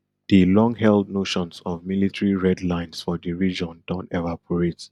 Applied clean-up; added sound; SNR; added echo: none; none; none; none.